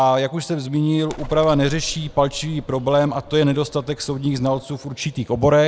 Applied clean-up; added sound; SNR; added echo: none; Bird; 17 dB; none.